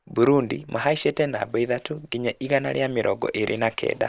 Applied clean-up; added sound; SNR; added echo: neural separator model SepFormer DNS4.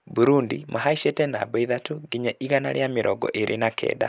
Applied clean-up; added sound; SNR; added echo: none; none; none; none.